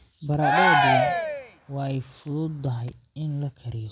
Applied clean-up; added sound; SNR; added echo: none; Cheering; -5 dB; none.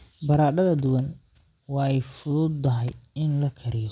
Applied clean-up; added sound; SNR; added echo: none; none; none; none.